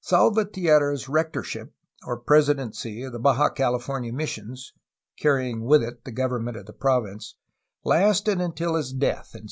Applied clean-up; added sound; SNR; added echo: none; none; none; none.